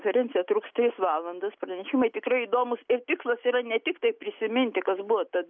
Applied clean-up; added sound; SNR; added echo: none; none; none; none.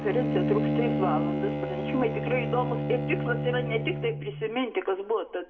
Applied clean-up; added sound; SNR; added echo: none; Bowed string instrument; 0 dB; reverberation time 0.7 s.